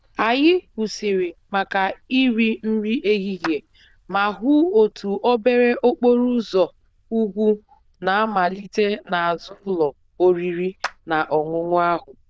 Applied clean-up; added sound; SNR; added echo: neural diffusion model UNIVERSE++.